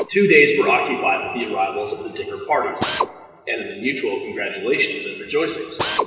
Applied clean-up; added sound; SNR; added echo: none; Drill; 10 dB; reverberation time 2.1 s.